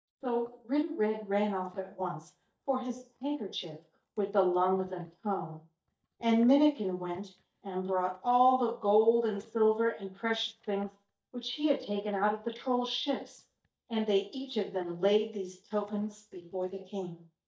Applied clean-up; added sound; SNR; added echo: neural mask model DeepFilterNet 3.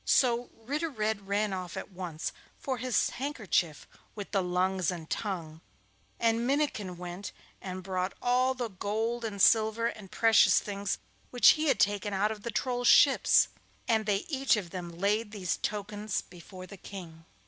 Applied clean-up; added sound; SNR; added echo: none; none; none; none.